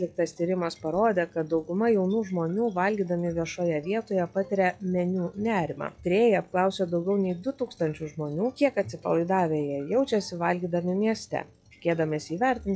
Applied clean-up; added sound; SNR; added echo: classical method log-MMSE.